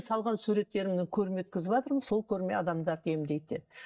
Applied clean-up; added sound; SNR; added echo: neural mask model DeepFilterNet 3.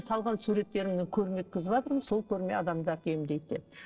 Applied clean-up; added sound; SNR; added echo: neural separator model SepFormer DNS4.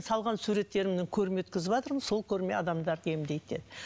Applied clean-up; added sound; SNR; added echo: none; none; none; none.